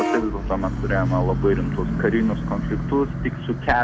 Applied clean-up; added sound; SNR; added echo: none; Bus / Vehicle horn, car horn, honking; 1 dB; none.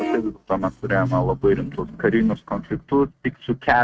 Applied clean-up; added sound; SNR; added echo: neural mask model RNNoise.